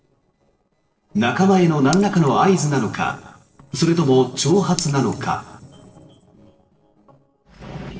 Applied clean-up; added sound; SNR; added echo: neural separator model SepFormer DNS4.